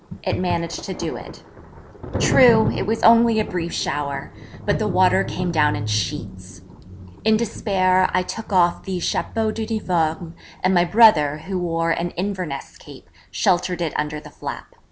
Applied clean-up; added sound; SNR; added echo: none; Thunder; 11 dB; none.